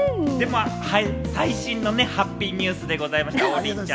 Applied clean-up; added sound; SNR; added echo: none; none; none; none.